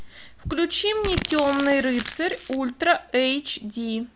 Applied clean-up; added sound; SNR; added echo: none; Crumpling, crinkling; 8 dB; none.